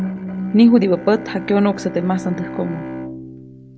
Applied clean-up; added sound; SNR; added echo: none; Bowed string instrument; 11 dB; none.